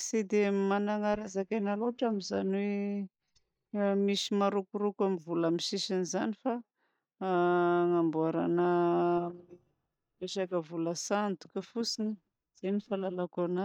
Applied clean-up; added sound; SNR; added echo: neural mask model DeepFilterNet 3.